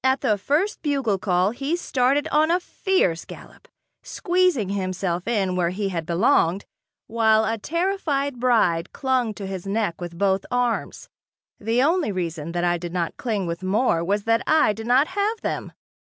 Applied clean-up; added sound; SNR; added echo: none; none; none; none.